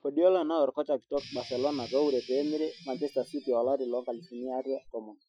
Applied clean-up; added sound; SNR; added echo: classical method Wiener filter.